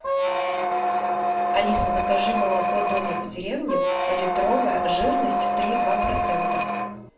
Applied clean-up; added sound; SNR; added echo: none; Squeak; -4 dB; reverberation time 0.4 s.